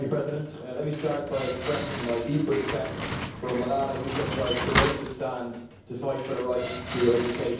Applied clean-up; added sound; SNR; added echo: none; Slam; 4 dB; reverberation time 0.9 s.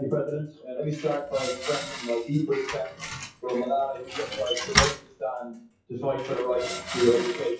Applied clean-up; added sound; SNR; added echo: classical method WPE with log-MMSE.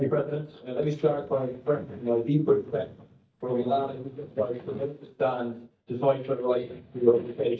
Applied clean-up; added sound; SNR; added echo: neural mask model DeepFilterNet 3.